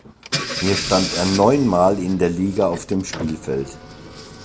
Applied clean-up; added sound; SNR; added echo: none; Engine / Car; 9 dB; none.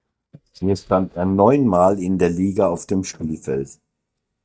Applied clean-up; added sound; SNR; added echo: neural mask model DeepFilterNet 3.